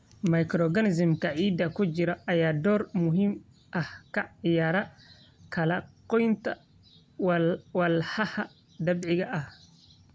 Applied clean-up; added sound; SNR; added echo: none; none; none; none.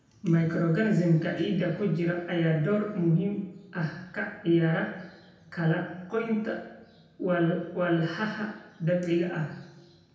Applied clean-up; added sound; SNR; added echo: none; none; none; reverberation time 0.9 s.